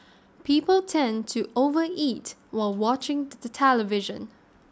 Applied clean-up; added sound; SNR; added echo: none; none; none; none.